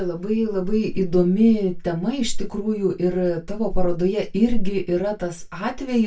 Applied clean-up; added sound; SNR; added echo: none; none; none; reverberation time 0.2 s.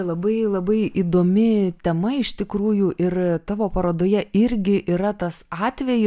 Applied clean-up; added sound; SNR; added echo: none; none; none; none.